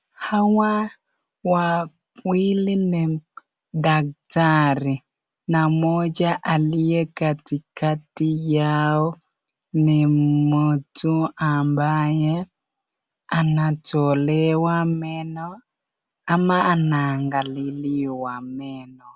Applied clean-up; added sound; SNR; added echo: none; none; none; none.